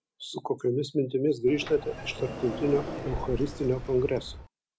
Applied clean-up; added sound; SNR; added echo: none; Sliding door; 10 dB; none.